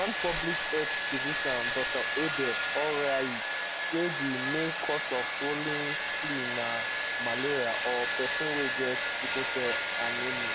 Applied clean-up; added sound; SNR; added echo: none; Domestic sounds, home sounds + Bell; -2 dB; none.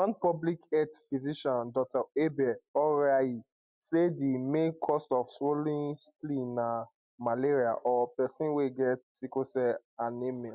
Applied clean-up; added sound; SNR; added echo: none; none; none; none.